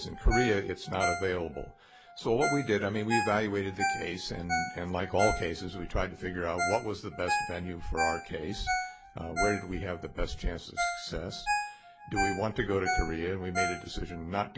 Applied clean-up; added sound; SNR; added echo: none; Ringtone; 3 dB; none.